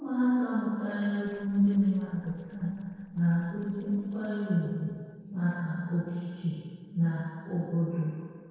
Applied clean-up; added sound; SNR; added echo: neural separator model SepFormer DNS4.